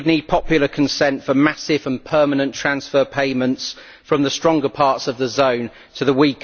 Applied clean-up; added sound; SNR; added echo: none; none; none; none.